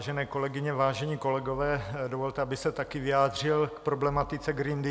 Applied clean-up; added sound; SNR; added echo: none; none; none; none.